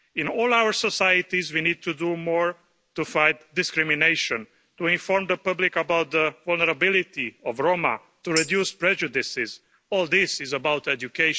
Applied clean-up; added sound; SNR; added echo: neural mask model Resemble Enhance denoiser.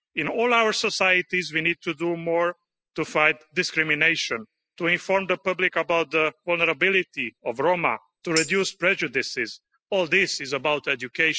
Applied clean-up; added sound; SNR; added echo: classical method spectral subtraction.